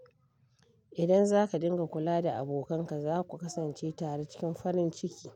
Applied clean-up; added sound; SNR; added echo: none; none; none; none.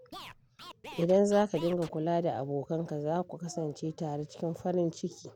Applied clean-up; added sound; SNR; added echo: none; Scratching (performance technique); 16 dB; none.